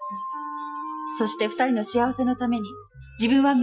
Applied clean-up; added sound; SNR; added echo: classical method Wiener filter.